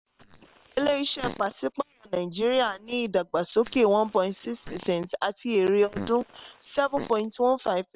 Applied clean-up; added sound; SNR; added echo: neural separator model SepFormer WHAM!.